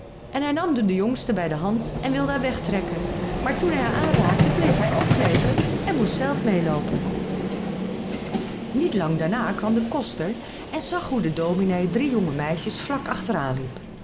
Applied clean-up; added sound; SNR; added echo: none; Vehicle; 1 dB; none.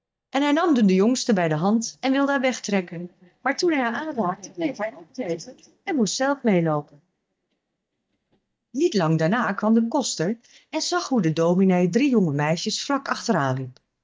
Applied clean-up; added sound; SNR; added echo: neural mask model DeepFilterNet 3.